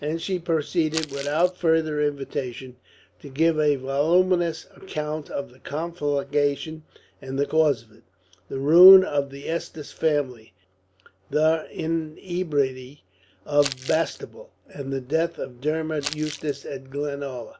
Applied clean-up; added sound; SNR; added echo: none; Crumpling, crinkling; 11 dB; none.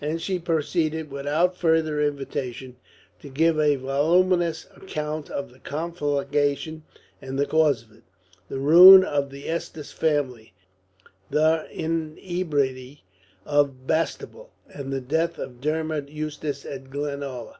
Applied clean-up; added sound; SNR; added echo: none; none; none; none.